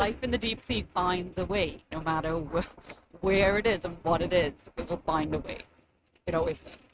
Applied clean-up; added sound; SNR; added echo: neural mask model RNNoise.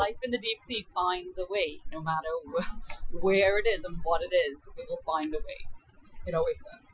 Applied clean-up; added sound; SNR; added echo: classical method Wiener filter.